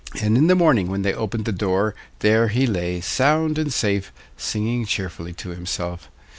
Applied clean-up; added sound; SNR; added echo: none; none; none; none.